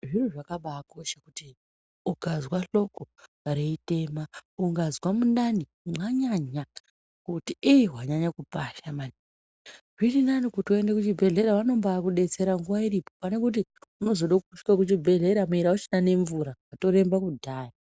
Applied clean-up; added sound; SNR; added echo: none; none; none; none.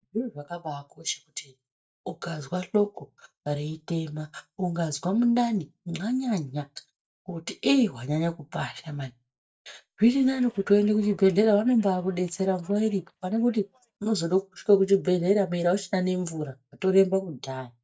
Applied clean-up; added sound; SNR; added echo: neural mask model DeepFilterNet 3.